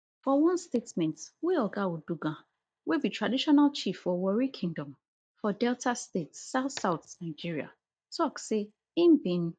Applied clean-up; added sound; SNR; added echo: neural mask model DeepFilterNet 3.